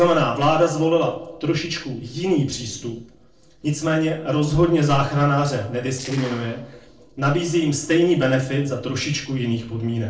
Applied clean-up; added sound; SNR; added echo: neural separator model SepFormer DNS4.